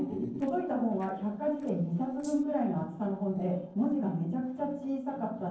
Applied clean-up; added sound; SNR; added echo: neural separator model SepFormer DNS4.